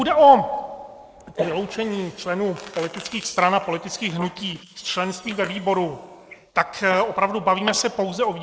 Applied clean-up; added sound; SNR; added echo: neural mask model Resemble Enhance denoiser.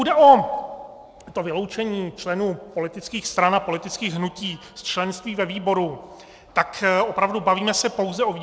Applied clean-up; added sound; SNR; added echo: none; none; none; none.